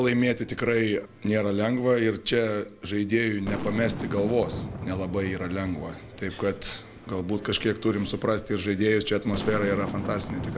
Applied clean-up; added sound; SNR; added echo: none; Boom; 12 dB; none.